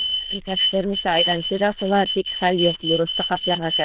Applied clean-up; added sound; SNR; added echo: neural diffusion model UNIVERSE++.